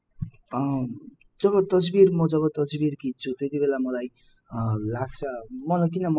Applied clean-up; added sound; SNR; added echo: classical method spectral subtraction.